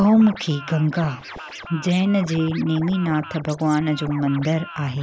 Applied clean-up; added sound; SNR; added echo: none; Scratching (performance technique); 16 dB; none.